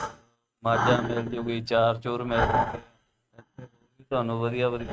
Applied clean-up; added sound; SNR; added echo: neural mask model RNNoise.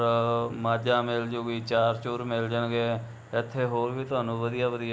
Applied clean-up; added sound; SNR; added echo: none; none; none; none.